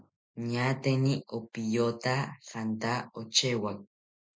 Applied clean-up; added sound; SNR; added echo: none; none; none; none.